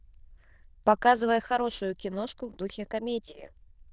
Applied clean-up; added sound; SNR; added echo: neural diffusion model UNIVERSE++.